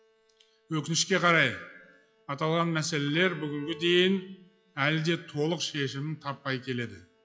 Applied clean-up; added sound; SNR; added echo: classical method log-MMSE.